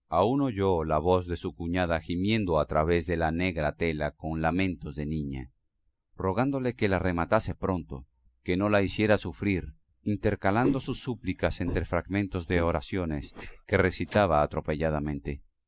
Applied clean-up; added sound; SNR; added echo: neural mask model Resemble Enhance denoiser.